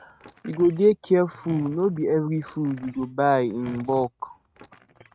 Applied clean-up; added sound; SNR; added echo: neural mask model RNNoise.